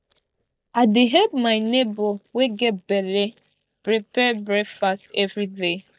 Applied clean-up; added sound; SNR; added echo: neural mask model DeepFilterNet 3.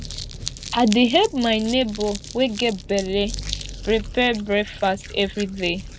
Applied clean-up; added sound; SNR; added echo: none; Crumpling, crinkling + Engine; 12 dB; none.